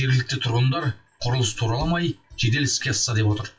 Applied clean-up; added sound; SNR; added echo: classical method WPE with log-MMSE.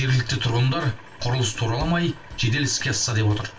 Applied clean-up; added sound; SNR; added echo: none; Bass drum / Snare drum / Drum kit; 19 dB; reverberation time 0.2 s.